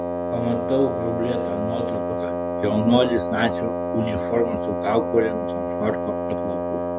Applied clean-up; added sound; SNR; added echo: none; Wind instrument, woodwind instrument; 1 dB; none.